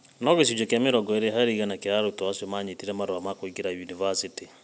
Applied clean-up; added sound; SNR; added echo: none; none; none; none.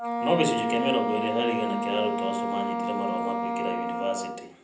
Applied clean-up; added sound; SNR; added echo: none; Wind instrument, woodwind instrument; -1 dB; reverberation time 0.6 s.